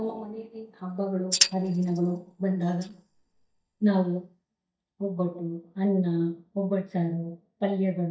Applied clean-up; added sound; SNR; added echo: neural mask model DeepFilterNet 3.